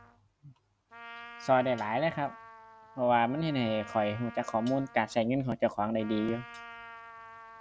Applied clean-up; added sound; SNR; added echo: none; Trumpet; 17 dB; none.